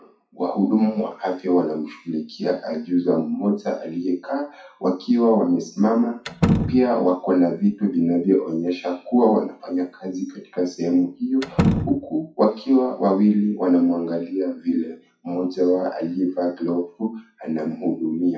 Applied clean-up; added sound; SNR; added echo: classical method WPE with log-MMSE.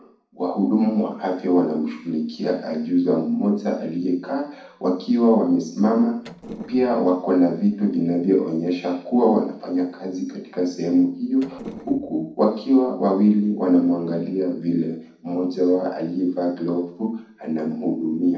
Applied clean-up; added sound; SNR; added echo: neural separator model SepFormer DNS4.